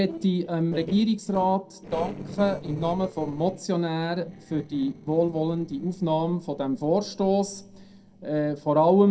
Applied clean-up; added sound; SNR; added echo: neural separator model SepFormer DNS4.